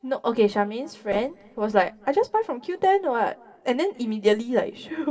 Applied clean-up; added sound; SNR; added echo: neural separator model SepFormer DNS4.